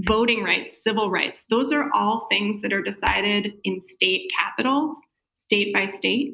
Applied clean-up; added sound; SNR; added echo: none; Tap / Hammer / Glass; 19 dB; none.